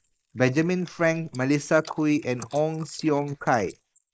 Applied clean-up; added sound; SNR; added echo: neural mask model Resemble Enhance denoiser.